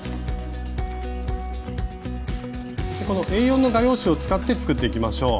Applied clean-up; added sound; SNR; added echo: none; none; none; none.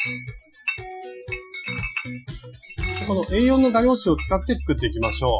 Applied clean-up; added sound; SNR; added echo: classical method Wiener filter.